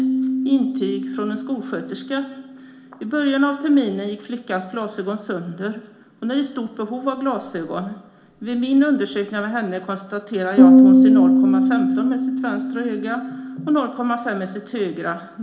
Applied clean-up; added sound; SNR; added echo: none; Piano; -3 dB; reverberation time 0.4 s.